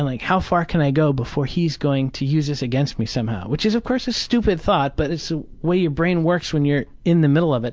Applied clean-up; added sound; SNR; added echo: none; none; none; none.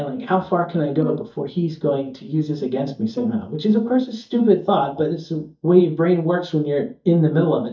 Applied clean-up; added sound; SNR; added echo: neural mask model DeepFilterNet 3.